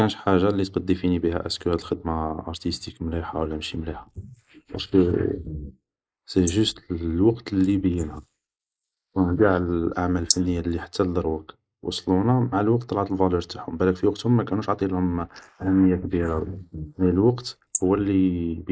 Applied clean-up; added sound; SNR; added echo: neural mask model Resemble Enhance denoiser.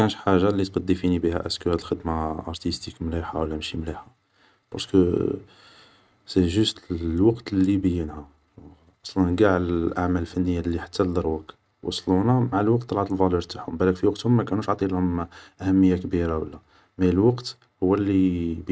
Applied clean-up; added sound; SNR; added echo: none; none; none; none.